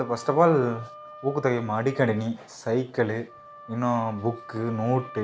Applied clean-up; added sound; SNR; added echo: none; Wind instrument, woodwind instrument; 18 dB; none.